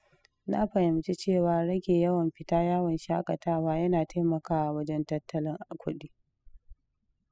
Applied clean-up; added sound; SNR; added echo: classical method spectral subtraction.